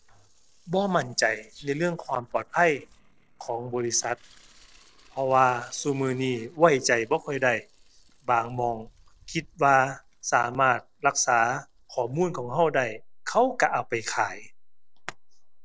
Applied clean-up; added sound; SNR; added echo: neural separator model SepFormer DNS4.